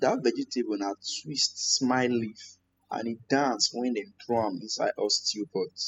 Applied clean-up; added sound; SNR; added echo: classical method spectral subtraction.